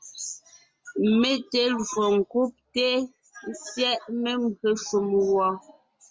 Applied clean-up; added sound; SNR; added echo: none; none; none; none.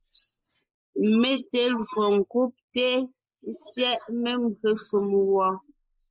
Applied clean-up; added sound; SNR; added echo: neural mask model Resemble Enhance denoiser.